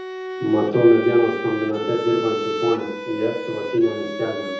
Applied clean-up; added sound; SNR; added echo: none; Bowed string instrument; 7 dB; reverberation time 0.7 s.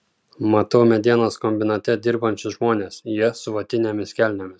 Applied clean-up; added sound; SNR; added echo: none; none; none; none.